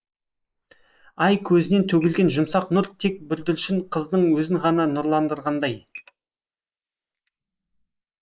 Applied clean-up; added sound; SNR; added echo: neural mask model Resemble Enhance denoiser.